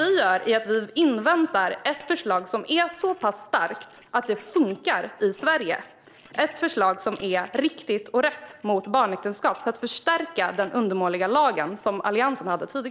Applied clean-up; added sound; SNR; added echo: neural separator model SepFormer DNS4.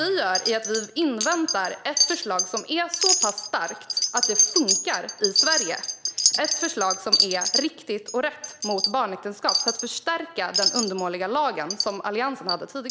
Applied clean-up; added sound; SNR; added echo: none; Wind chime; -1 dB; none.